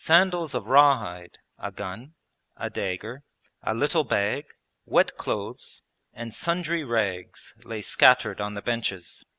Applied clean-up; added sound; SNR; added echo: none; none; none; none.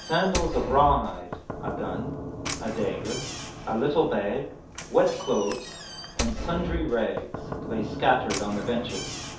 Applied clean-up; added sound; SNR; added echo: none; Knock / Slam; 7 dB; reverberation time 0.5 s.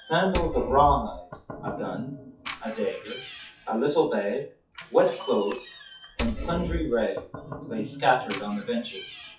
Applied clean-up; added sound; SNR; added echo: classical method WPE with log-MMSE.